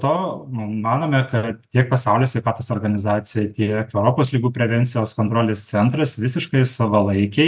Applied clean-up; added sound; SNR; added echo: none; none; none; none.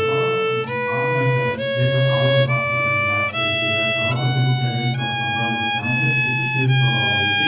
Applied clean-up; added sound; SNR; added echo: none; Bowed string instrument; -2 dB; reverberation time 1.3 s.